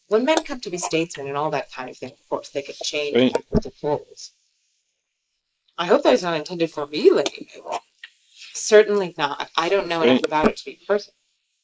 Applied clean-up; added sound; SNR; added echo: neural mask model Resemble Enhance denoiser.